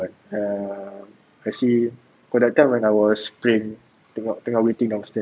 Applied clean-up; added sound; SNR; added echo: none; none; none; none.